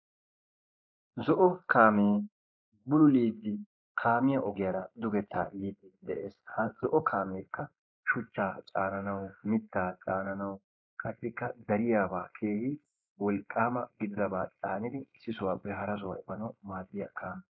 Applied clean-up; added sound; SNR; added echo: neural mask model Resemble Enhance denoiser.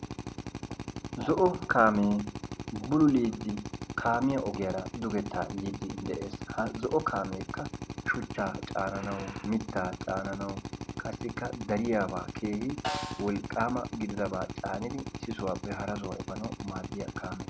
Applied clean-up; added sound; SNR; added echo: none; Snare drum + Drill; 7 dB; none.